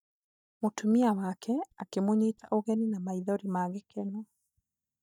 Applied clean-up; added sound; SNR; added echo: neural mask model DeepFilterNet 3.